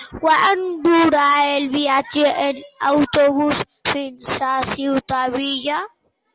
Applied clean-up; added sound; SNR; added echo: none; none; none; none.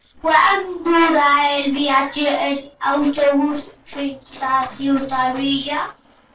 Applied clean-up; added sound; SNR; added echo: neural separator model SepFormer DNS4.